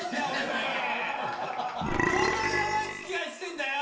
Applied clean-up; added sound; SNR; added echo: none; Burping, eructation; -1 dB; reverberation time 0.9 s.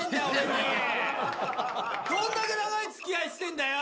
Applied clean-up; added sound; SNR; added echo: none; none; none; none.